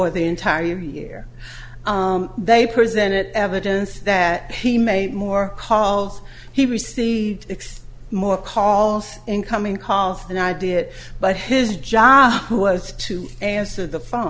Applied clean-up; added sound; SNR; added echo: none; none; none; none.